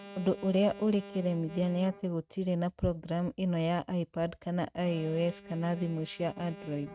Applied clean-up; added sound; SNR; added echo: neural mask model RNNoise.